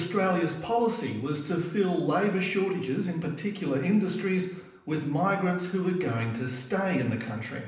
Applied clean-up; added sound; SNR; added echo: none; none; none; reverberation time 0.8 s.